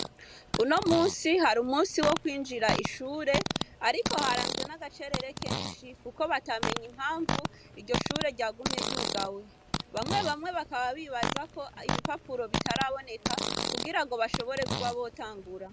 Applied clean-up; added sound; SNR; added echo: none; Fart; 3 dB; none.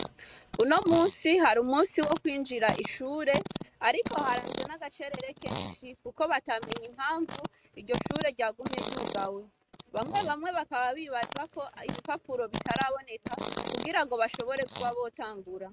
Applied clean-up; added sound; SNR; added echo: neural mask model RNNoise.